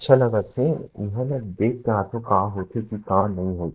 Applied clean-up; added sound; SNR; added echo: neural mask model Resemble Enhance denoiser.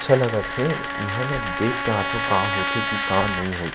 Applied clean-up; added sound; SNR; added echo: none; Trumpet + Camera; 2 dB; none.